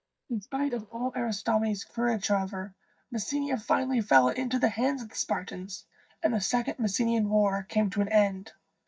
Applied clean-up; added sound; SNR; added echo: neural mask model DeepFilterNet 3.